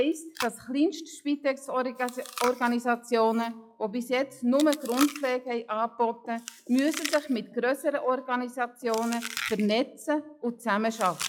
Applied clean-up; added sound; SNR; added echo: classical method log-MMSE.